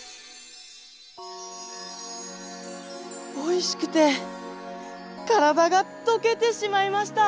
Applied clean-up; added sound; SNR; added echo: none; none; none; none.